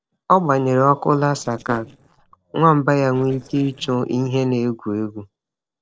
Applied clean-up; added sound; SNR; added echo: neural separator model SepFormer DNS4.